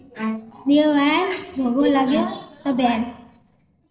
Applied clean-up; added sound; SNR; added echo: neural separator model SepFormer DNS4.